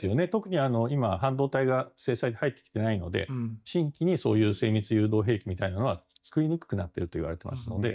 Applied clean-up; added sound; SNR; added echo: neural mask model DeepFilterNet 3.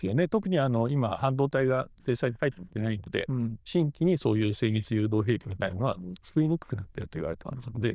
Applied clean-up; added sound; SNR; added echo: neural diffusion model UNIVERSE++.